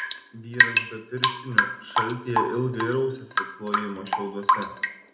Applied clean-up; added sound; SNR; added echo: none; Drip / Rain; -5 dB; reverberation time 0.6 s.